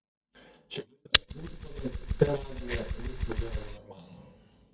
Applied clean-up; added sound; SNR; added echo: neural mask model DeepFilterNet 3.